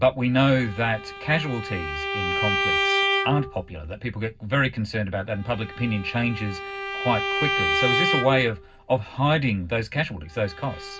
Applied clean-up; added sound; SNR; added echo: none; Bowed string instrument; 3 dB; reverberation time 0.4 s.